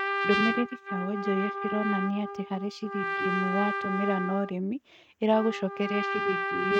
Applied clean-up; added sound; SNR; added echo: neural mask model RNNoise.